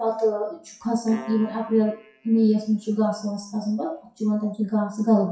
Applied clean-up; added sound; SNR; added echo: classical method WPE with log-MMSE.